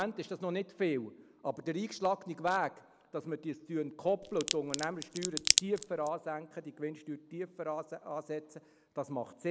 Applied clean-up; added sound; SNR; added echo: none; Crack; -3 dB; none.